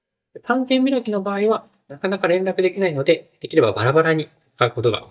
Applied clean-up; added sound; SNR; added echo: neural mask model DeepFilterNet 3.